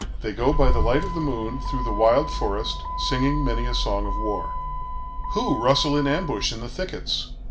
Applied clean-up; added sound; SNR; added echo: none; Motor vehicle (road); 1 dB; none.